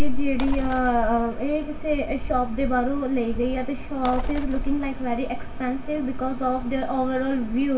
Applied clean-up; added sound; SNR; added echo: none; Bird; 10 dB; reverberation time 0.2 s.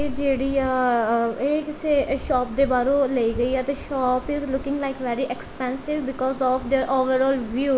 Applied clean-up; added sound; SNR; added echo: none; none; none; none.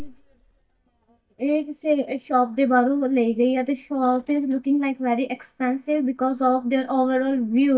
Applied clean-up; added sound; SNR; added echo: neural mask model DeepFilterNet 3.